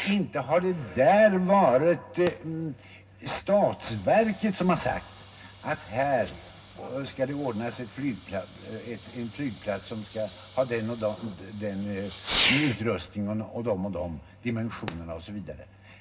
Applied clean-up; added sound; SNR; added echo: none; Fireworks; 12 dB; reverberation time 0.4 s.